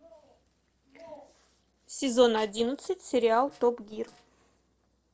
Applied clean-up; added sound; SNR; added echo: neural separator model SepFormer DNS4.